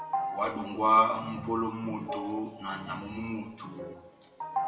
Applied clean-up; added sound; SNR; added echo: none; Organ; 7 dB; reverberation time 0.8 s.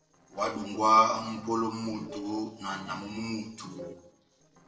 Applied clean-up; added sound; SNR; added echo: neural separator model SepFormer DNS4.